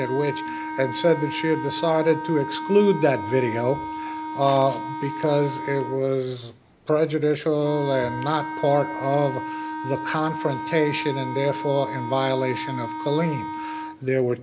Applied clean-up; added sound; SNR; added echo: none; Wind instrument, woodwind instrument; 8 dB; none.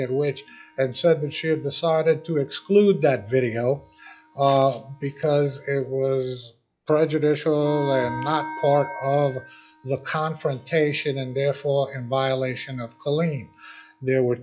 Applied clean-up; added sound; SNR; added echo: classical method log-MMSE.